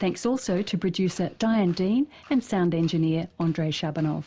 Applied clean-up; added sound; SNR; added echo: none; none; none; none.